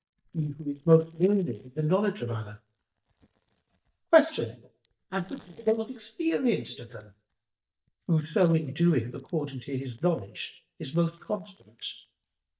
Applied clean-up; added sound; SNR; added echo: neural mask model DeepFilterNet 3.